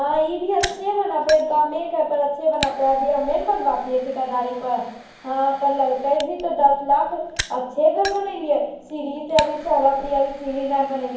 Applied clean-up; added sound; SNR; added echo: none; Fire; 15 dB; reverberation time 1.2 s.